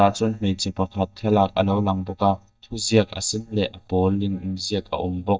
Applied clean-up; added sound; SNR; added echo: neural mask model DeepFilterNet 3.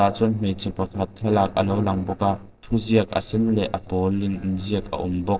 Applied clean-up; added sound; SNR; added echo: neural separator model SepFormer DNS4.